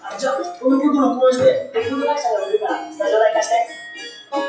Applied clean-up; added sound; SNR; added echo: classical method WPE with log-MMSE.